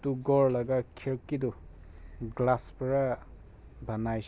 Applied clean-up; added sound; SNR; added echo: none; none; none; none.